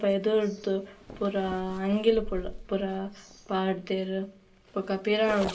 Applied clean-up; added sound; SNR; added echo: none; Zipper (clothing); 14 dB; reverberation time 0.2 s.